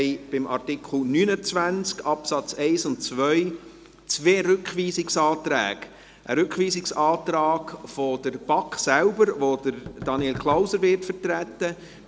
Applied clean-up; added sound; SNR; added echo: none; Knock; 16 dB; none.